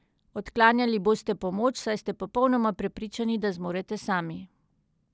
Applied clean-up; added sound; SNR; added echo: none; none; none; none.